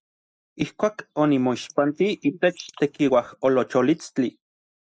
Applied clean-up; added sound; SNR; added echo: neural mask model Resemble Enhance denoiser.